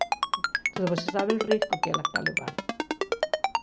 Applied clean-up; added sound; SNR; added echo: none; Ringtone; -3 dB; none.